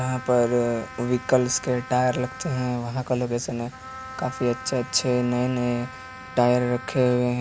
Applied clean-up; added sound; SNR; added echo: none; Wind instrument, woodwind instrument; 16 dB; none.